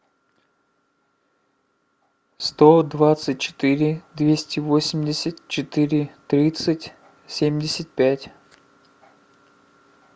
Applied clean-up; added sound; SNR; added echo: none; none; none; none.